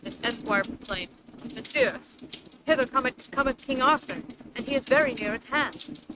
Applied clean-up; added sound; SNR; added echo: neural mask model RNNoise.